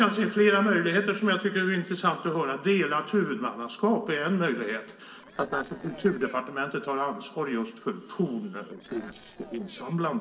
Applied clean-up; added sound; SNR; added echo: neural separator model SepFormer DNS4.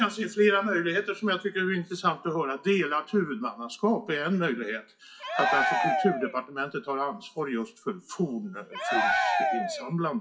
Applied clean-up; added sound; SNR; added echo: classical method WPE with log-MMSE.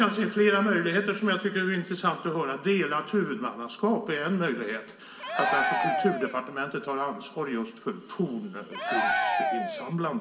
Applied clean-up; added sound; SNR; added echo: none; Cheering; 0 dB; reverberation time 0.7 s.